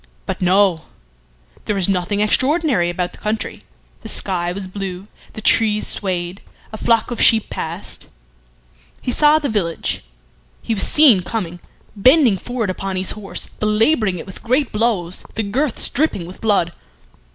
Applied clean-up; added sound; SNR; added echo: none; none; none; none.